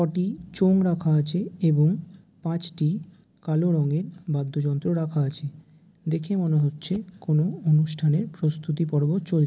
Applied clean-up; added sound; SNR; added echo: none; none; none; none.